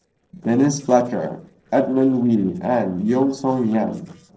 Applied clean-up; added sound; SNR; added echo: neural separator model SepFormer DNS4.